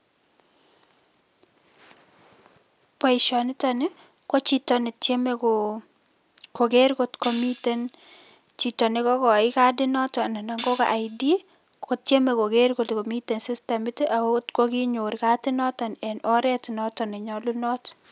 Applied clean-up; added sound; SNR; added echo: none; Hi-hat; 14 dB; none.